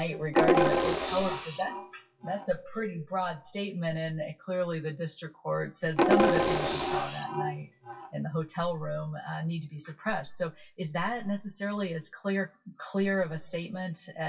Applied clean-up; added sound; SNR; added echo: classical method WPE with log-MMSE.